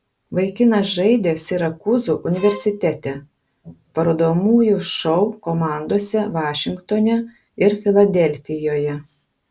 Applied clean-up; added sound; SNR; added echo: none; Bowed string instrument; 18 dB; none.